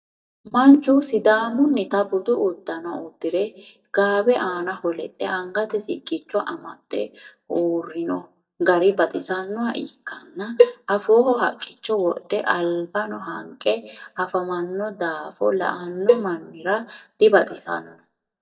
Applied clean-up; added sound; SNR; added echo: neural mask model DeepFilterNet 3.